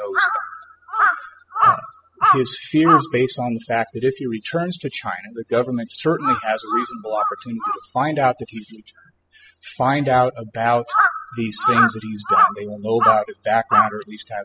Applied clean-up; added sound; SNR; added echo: classical method spectral subtraction.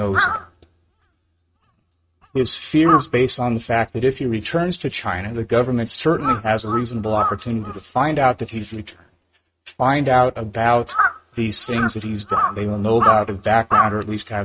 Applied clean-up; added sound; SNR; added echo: neural mask model RNNoise.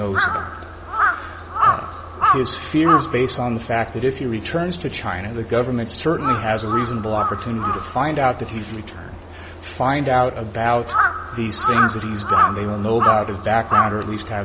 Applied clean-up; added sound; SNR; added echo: none; Crow; 1 dB; none.